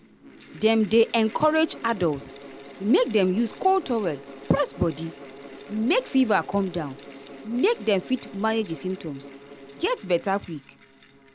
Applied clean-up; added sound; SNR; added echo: none; Mechanical fan; 17 dB; none.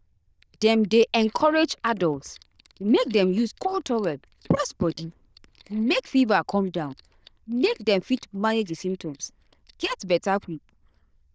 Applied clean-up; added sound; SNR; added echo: neural diffusion model UNIVERSE++.